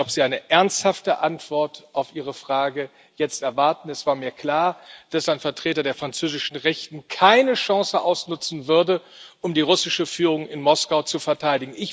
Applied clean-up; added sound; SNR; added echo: none; none; none; none.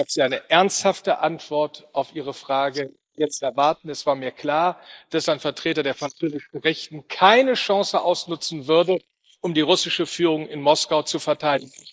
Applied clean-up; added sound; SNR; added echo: neural mask model Resemble Enhance denoiser.